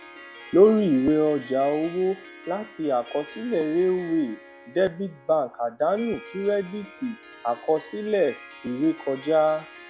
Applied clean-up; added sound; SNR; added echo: none; Harp; 20 dB; none.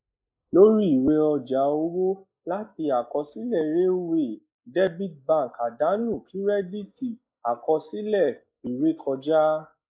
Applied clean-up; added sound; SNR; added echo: neural mask model Resemble Enhance denoiser.